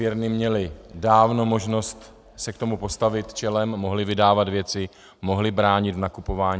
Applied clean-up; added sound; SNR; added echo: none; none; none; none.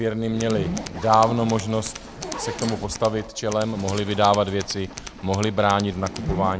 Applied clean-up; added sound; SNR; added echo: none; Tools + Zipper (clothing); 10 dB; none.